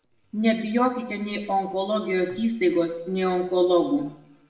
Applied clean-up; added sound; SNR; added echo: neural separator model SepFormer DNS4.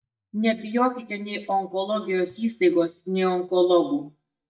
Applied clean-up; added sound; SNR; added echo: neural mask model DeepFilterNet 3.